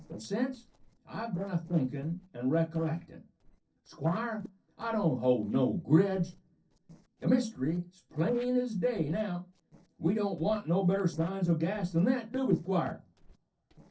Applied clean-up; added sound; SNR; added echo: neural separator model SepFormer DNS4.